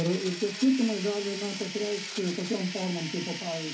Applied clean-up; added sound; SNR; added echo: none; Domestic sounds, home sounds; 9 dB; reverberation time 0.3 s.